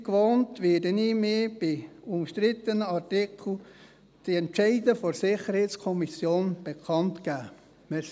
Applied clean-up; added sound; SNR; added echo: none; none; none; none.